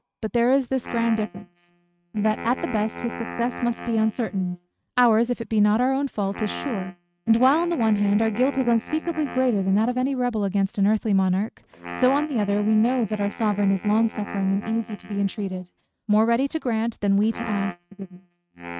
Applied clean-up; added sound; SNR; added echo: neural mask model RNNoise.